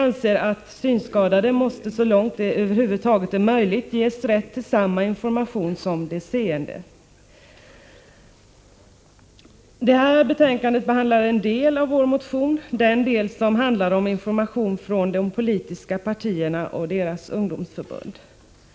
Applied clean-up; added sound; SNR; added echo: none; none; none; none.